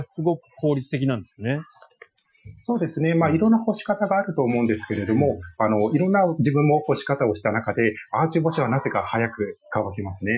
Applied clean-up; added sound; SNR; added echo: classical method Wiener filter.